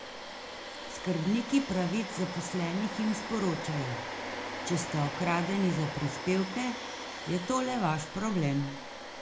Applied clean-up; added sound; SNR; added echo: none; Domestic sounds, home sounds; 7 dB; reverberation time 0.4 s.